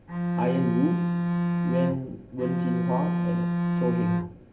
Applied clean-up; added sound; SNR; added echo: none; Bowed string instrument; -4 dB; reverberation time 1.6 s.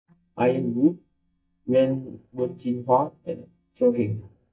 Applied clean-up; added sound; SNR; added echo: neural mask model DeepFilterNet 3.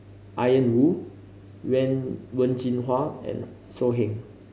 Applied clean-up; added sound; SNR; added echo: none; none; none; none.